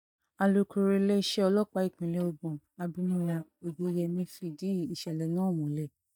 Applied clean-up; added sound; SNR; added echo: neural mask model DeepFilterNet 3.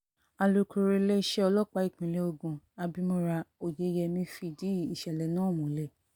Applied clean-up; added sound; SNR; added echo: none; none; none; none.